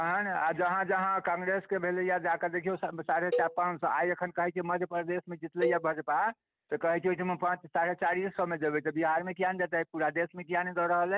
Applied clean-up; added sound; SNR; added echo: none; Cowbell; 8 dB; none.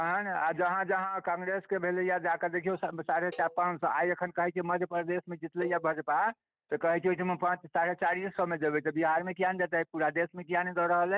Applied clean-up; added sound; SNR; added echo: neural mask model DeepFilterNet 3.